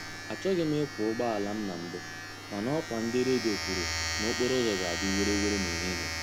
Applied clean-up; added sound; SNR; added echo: none; Domestic sounds, home sounds; 4 dB; none.